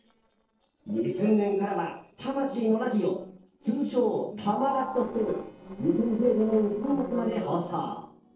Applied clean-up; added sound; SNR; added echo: neural separator model SepFormer DNS4.